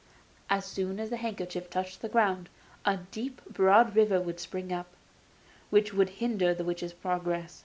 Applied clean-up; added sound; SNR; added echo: none; none; none; none.